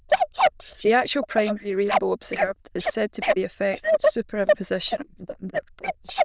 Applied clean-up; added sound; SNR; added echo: neural diffusion model UNIVERSE++.